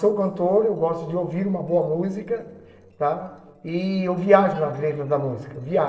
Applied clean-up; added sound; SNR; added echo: neural separator model SepFormer DNS4.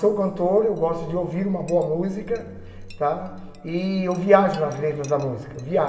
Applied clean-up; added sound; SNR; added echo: none; Chink, clink; 20 dB; reverberation time 2.6 s.